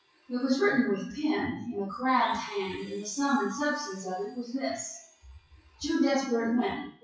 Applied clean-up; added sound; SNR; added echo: classical method WPE with log-MMSE.